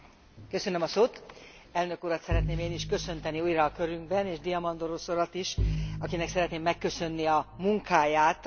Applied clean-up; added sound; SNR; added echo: none; Bowed string instrument; 6 dB; none.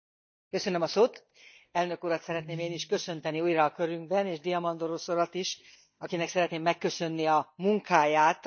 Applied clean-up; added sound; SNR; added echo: neural mask model DeepFilterNet 3.